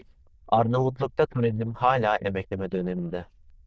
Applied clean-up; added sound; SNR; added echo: neural diffusion model UNIVERSE++.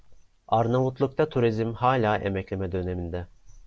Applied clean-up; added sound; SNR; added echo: none; none; none; none.